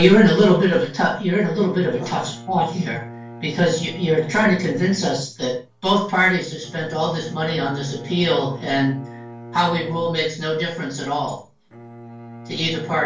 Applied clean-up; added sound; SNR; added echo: none; Bowed string instrument; 18 dB; reverberation time 0.3 s.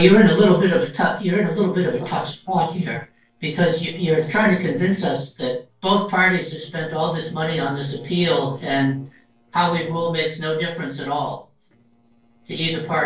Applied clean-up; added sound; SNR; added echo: neural separator model SepFormer DNS4.